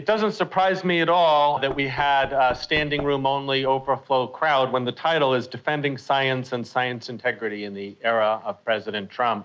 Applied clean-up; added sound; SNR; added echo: none; Knock; 17 dB; none.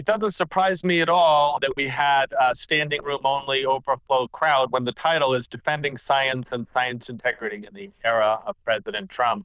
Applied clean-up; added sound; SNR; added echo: neural diffusion model UNIVERSE++.